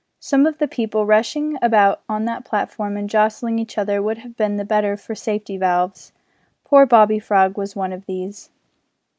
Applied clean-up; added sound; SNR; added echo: none; none; none; none.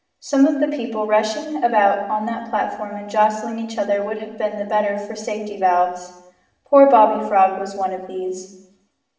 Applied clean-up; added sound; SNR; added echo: none; none; none; reverberation time 0.8 s.